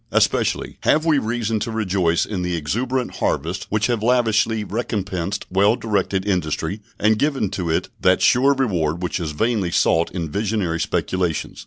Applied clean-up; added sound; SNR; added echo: none; none; none; none.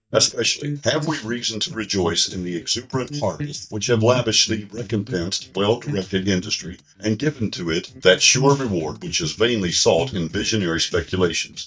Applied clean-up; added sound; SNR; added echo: neural mask model DeepFilterNet 3.